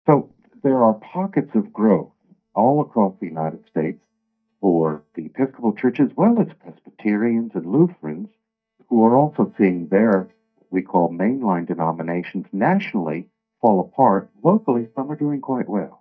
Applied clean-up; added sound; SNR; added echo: neural mask model DeepFilterNet 3.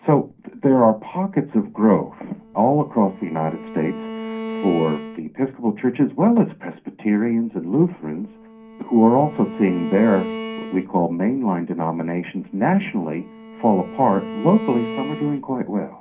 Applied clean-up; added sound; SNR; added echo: none; Bowed string instrument; 13 dB; reverberation time 0.3 s.